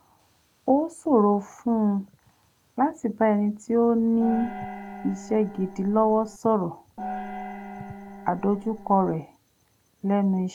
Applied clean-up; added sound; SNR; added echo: none; Gong; 12 dB; none.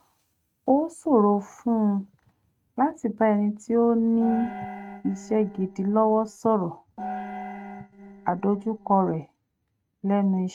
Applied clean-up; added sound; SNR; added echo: neural mask model RNNoise.